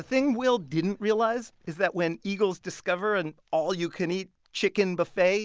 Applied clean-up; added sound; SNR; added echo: none; none; none; none.